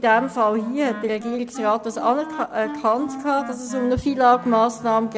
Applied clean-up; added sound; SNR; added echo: none; Wind instrument, woodwind instrument; 15 dB; none.